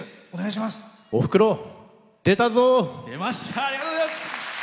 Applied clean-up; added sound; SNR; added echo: none; none; none; none.